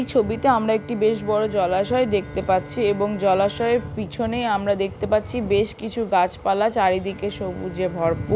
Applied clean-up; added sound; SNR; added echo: none; Bowed string instrument; 18 dB; none.